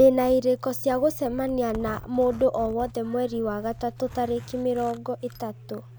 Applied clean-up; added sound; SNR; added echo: none; Zipper (clothing); 17 dB; none.